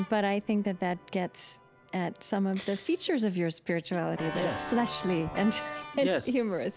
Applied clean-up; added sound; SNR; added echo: none; Organ; 13 dB; none.